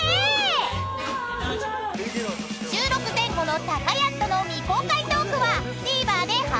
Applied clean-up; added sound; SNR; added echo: none; none; none; none.